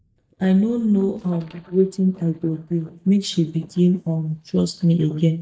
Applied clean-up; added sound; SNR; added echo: neural mask model DeepFilterNet 3.